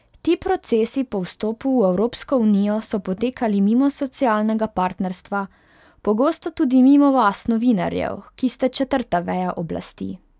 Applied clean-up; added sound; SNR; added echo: none; none; none; none.